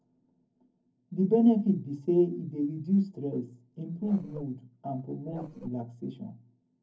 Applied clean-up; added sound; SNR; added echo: neural separator model SepFormer DNS4.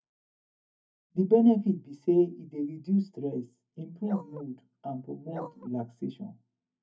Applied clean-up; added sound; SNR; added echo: neural mask model DeepFilterNet 3.